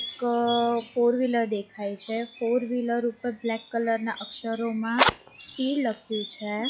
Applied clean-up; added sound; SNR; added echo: classical method log-MMSE.